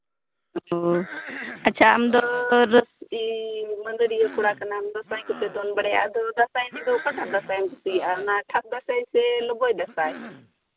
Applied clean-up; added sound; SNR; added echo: none; Cough; 18 dB; none.